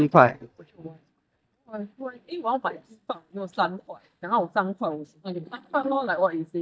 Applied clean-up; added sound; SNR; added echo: neural mask model DeepFilterNet 3.